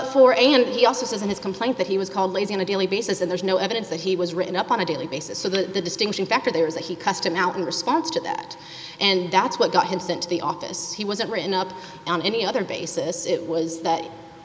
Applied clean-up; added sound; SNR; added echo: none; none; none; none.